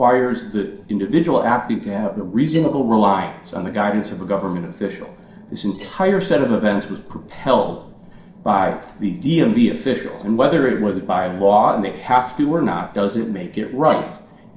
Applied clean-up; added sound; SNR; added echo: neural separator model SepFormer DNS4.